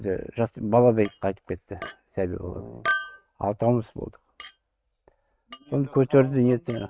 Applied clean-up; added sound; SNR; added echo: neural mask model RNNoise.